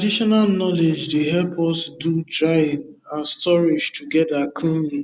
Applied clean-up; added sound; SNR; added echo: none; none; none; none.